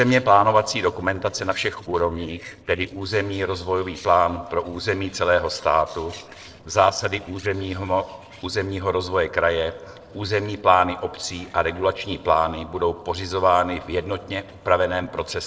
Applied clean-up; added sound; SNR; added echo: neural separator model SepFormer DNS4.